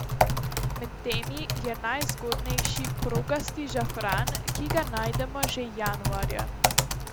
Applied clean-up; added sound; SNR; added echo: none; Typing; -4 dB; none.